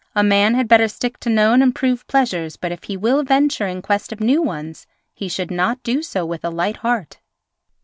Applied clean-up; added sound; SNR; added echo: none; none; none; none.